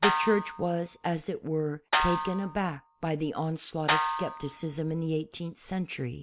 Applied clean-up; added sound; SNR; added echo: none; Snare drum; 2 dB; none.